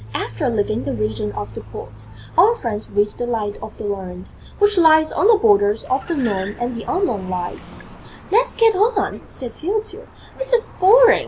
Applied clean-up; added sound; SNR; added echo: none; Car; 17 dB; none.